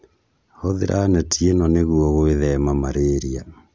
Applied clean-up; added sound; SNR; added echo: none; none; none; none.